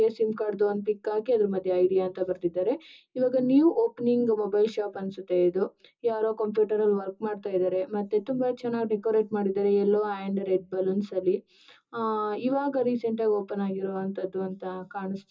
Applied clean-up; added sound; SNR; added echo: none; none; none; reverberation time 0.2 s.